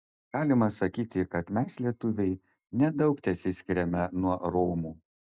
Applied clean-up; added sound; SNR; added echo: neural mask model DeepFilterNet 3.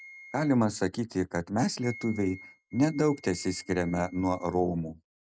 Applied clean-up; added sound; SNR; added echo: neural mask model RNNoise.